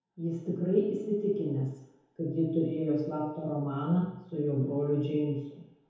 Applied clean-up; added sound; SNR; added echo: none; none; none; reverberation time 0.8 s.